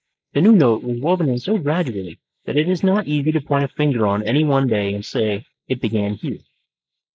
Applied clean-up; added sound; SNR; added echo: neural mask model Resemble Enhance denoiser.